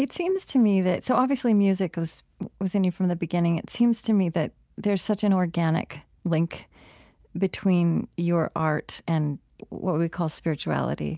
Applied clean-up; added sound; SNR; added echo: none; none; none; none.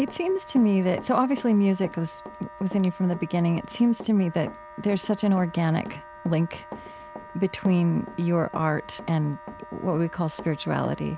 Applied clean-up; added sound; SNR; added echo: none; Wind instrument, woodwind instrument + Run; 16 dB; none.